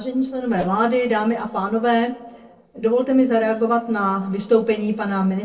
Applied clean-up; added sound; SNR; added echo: neural separator model SepFormer DNS4.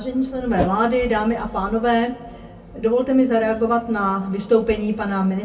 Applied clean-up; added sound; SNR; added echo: none; Whoosh, swoosh, swish; 6 dB; reverberation time 0.2 s.